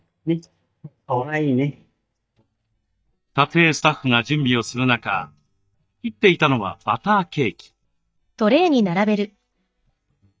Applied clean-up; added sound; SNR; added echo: neural mask model DeepFilterNet 3.